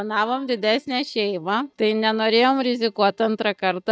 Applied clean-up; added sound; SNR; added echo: neural mask model DeepFilterNet 3.